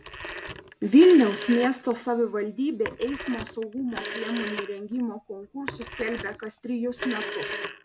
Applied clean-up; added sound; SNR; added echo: none; Telephone; 12 dB; none.